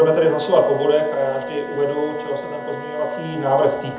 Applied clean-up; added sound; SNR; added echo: none; Wind instrument, woodwind instrument; 13 dB; reverberation time 0.7 s.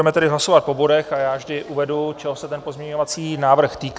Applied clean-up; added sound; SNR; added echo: none; none; none; none.